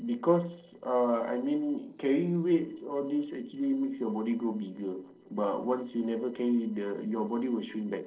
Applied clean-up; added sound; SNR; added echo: neural separator model SepFormer DNS4.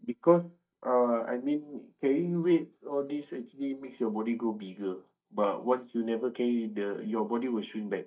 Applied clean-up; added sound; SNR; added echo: neural mask model DeepFilterNet 3.